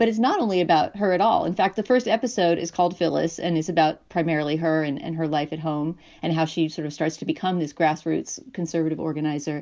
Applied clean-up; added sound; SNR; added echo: neural mask model Resemble Enhance denoiser.